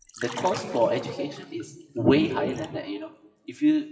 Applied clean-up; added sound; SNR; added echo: classical method WPE with log-MMSE.